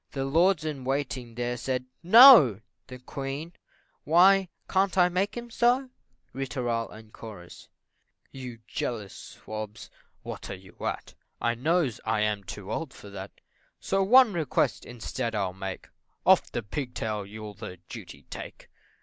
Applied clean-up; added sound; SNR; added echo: none; none; none; none.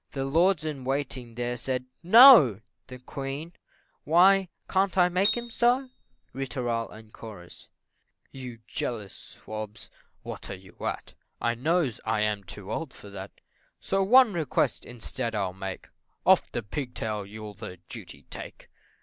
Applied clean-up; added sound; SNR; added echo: none; Piano; 9 dB; none.